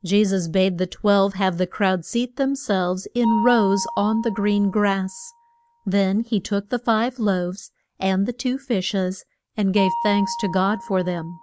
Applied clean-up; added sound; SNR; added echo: none; Mallet percussion; 13 dB; none.